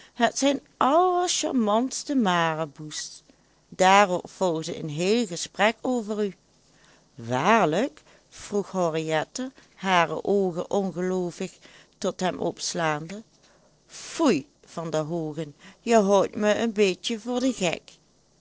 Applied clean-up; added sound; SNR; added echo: neural separator model SepFormer DNS4.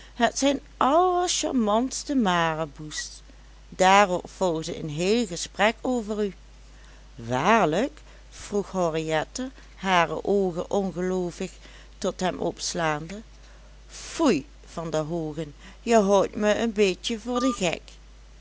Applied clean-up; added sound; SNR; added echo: none; Telephone; 15 dB; none.